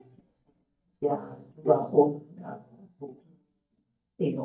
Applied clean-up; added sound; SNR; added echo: neural mask model DeepFilterNet 3.